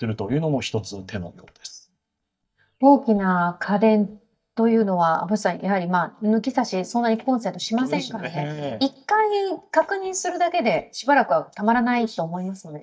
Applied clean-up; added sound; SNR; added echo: neural mask model DeepFilterNet 3.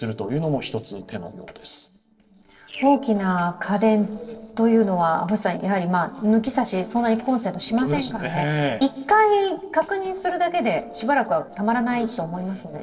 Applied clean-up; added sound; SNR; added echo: neural separator model SepFormer DNS4.